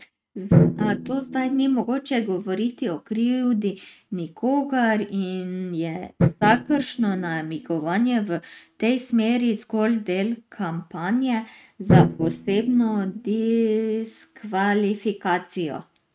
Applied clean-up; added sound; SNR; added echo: neural mask model RNNoise.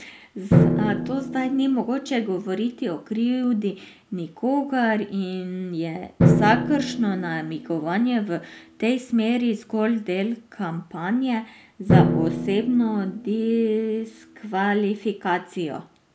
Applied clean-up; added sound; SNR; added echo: none; Drum; 3 dB; none.